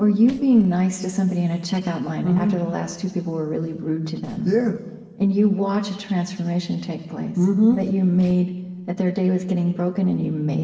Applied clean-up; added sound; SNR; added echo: neural separator model SepFormer DNS4.